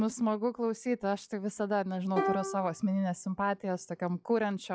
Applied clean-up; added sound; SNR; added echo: classical method log-MMSE.